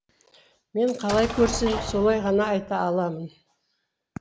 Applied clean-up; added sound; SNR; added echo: none; Explosion; 8 dB; none.